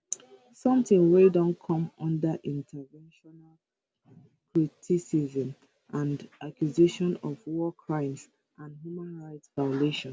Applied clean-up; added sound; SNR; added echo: none; none; none; none.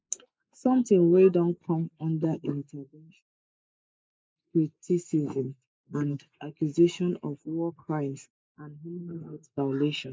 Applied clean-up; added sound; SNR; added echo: neural mask model Resemble Enhance denoiser.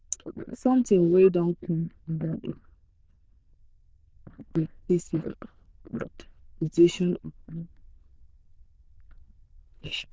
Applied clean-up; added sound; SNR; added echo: neural diffusion model UNIVERSE++.